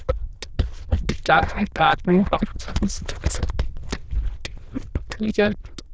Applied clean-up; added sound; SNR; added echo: neural diffusion model UNIVERSE++.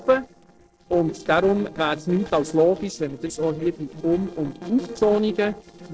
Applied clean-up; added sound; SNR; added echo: neural separator model SepFormer DNS4.